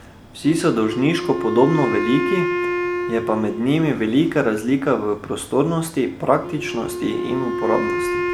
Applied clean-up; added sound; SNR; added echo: none; Wind instrument, woodwind instrument; 5 dB; none.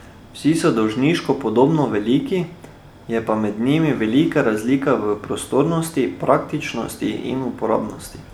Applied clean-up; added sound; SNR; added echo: none; none; none; none.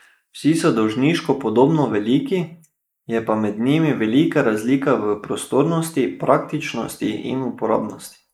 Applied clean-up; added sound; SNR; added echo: neural mask model Resemble Enhance denoiser.